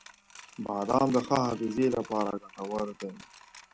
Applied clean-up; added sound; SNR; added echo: none; Coin (dropping) + Bowed string instrument; 18 dB; none.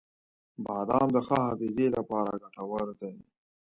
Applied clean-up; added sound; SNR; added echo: none; none; none; none.